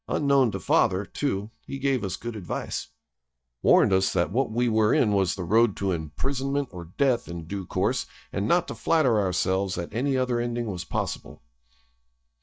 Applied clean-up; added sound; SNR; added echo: neural mask model DeepFilterNet 3.